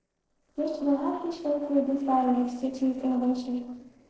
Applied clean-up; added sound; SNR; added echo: neural separator model SepFormer DNS4.